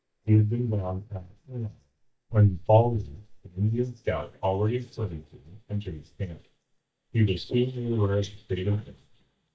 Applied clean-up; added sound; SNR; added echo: neural mask model DeepFilterNet 3.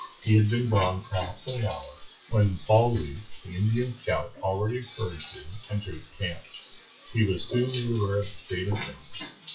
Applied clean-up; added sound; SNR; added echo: classical method WPE with log-MMSE.